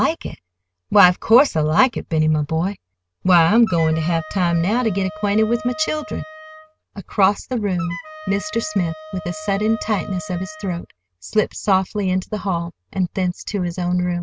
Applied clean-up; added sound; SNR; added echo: none; Wind instrument, woodwind instrument; 15 dB; none.